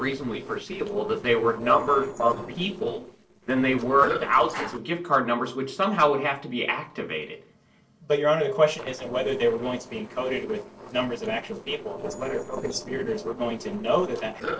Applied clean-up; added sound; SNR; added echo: neural separator model SepFormer DNS4.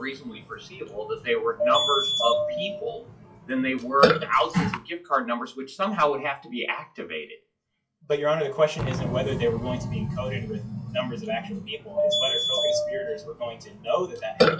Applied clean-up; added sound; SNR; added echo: classical method WPE with log-MMSE.